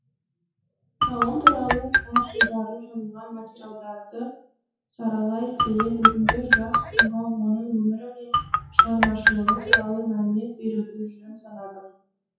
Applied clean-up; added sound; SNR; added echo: classical method WPE with log-MMSE.